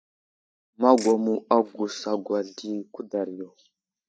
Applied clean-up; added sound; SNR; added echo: neural mask model DeepFilterNet 3.